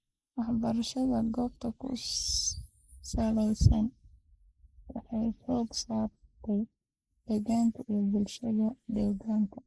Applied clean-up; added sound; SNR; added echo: neural mask model Resemble Enhance denoiser.